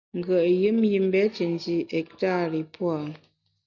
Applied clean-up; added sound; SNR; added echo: none; none; none; none.